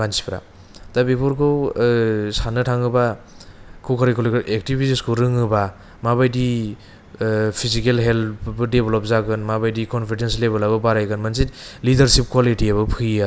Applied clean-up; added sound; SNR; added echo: none; none; none; none.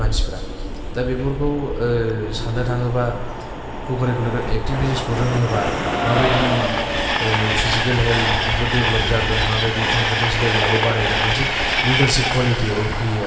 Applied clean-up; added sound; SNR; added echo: none; Train; 0 dB; reverberation time 2.3 s.